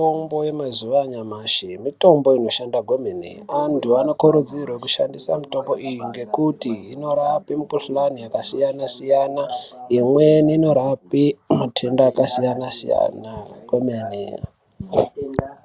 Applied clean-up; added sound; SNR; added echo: none; none; none; none.